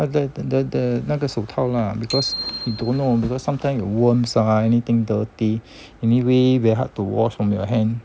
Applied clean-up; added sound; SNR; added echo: none; Bicycle bell; 13 dB; none.